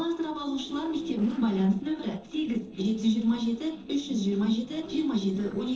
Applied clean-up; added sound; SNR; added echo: neural separator model SepFormer DNS4.